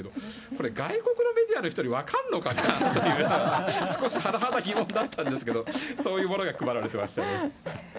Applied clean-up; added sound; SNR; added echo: none; none; none; none.